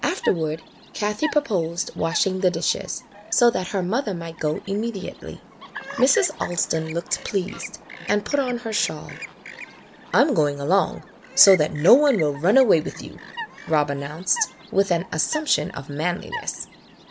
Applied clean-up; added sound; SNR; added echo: none; Chirp, tweet; 16 dB; none.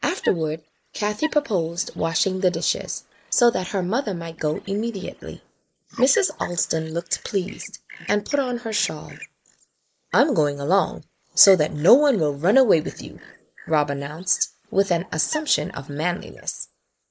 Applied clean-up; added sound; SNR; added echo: neural mask model Resemble Enhance denoiser.